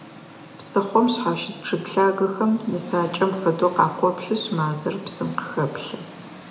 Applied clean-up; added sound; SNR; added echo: none; Engine; 18 dB; reverberation time 0.7 s.